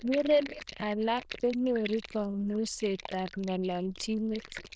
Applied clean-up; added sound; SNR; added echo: neural diffusion model UNIVERSE++.